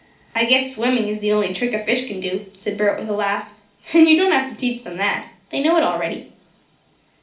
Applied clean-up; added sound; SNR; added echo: none; none; none; reverberation time 0.4 s.